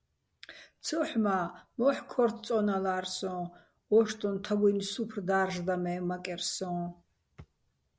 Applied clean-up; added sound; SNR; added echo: none; none; none; none.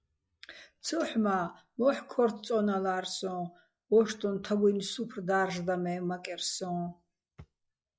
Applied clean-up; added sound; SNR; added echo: classical method log-MMSE.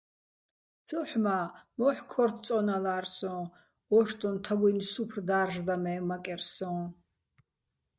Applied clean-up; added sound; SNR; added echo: neural mask model DeepFilterNet 3.